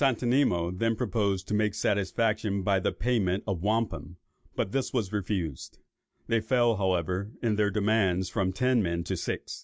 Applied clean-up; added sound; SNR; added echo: none; none; none; none.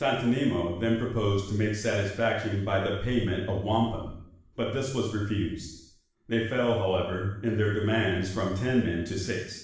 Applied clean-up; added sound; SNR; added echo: none; none; none; reverberation time 0.7 s.